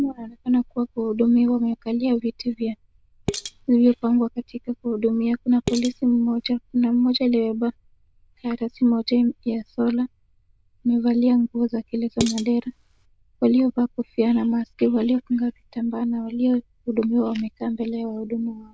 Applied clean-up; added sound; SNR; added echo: neural diffusion model UNIVERSE++.